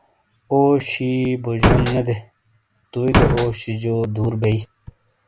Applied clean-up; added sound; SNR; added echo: none; Slam; -5 dB; none.